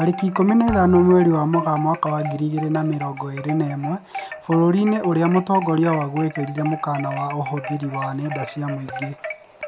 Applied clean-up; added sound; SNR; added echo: none; Wind chime + Thump, thud; 12 dB; none.